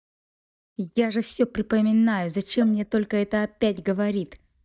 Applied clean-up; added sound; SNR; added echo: neural mask model DeepFilterNet 3.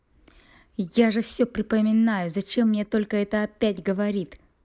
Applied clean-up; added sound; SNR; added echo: neural mask model Resemble Enhance denoiser.